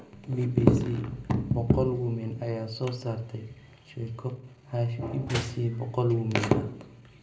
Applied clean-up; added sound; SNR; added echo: none; Slam; 10 dB; reverberation time 0.4 s.